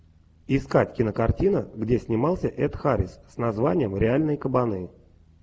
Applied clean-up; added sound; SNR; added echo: none; none; none; none.